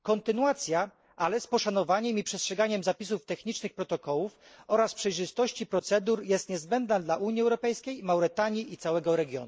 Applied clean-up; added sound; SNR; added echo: neural mask model Resemble Enhance denoiser.